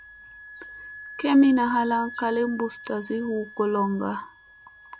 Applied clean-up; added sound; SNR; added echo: none; Wind instrument, woodwind instrument; 17 dB; none.